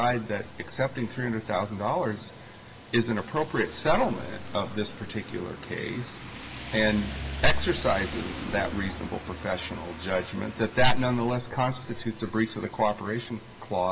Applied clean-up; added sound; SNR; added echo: none; Rain; 13 dB; reverberation time 2.4 s.